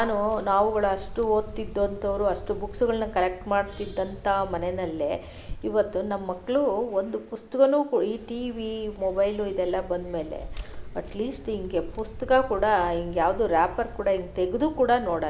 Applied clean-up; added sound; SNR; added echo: none; Vehicle; 14 dB; none.